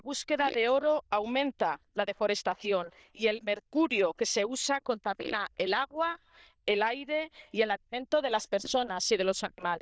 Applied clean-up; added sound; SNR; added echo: neural diffusion model UNIVERSE++.